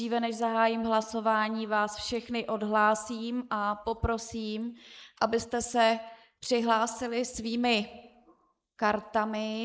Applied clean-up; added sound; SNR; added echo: neural mask model Resemble Enhance denoiser.